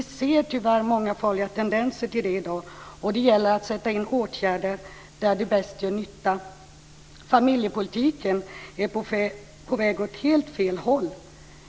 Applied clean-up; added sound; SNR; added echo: none; none; none; none.